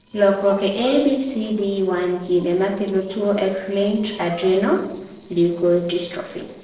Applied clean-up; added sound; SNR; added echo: neural separator model SepFormer DNS4.